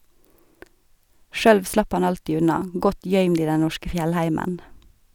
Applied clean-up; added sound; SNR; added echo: none; none; none; none.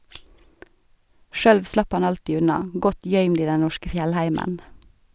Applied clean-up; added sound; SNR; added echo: none; Scissors; 10 dB; none.